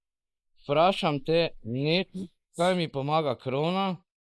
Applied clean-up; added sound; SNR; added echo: neural mask model Resemble Enhance denoiser.